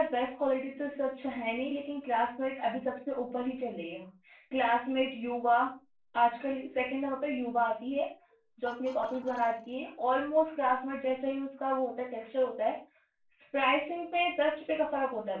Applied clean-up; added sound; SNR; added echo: neural separator model SepFormer DNS4.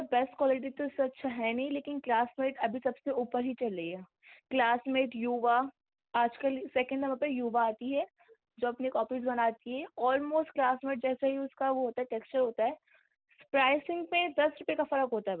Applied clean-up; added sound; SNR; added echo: none; none; none; none.